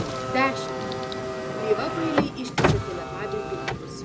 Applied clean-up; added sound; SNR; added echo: none; Car; -3 dB; none.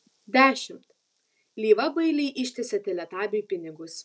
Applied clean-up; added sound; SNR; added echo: none; none; none; none.